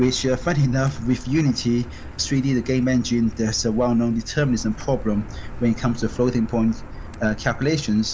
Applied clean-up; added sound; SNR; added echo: none; Car; 12 dB; none.